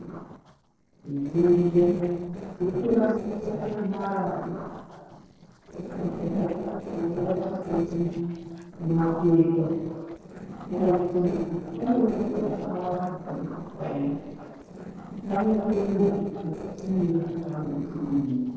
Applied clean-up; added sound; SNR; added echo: neural separator model SepFormer DNS4.